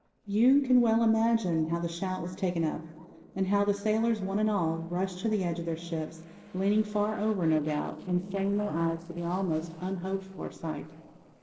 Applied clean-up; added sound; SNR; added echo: neural separator model SepFormer DNS4.